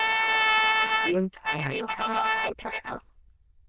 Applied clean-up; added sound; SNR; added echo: neural diffusion model UNIVERSE++.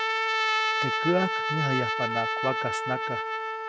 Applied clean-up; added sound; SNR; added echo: none; Trumpet; -4 dB; none.